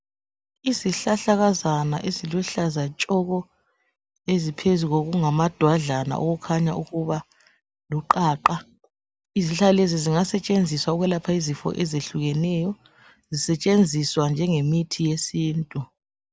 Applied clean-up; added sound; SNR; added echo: none; none; none; none.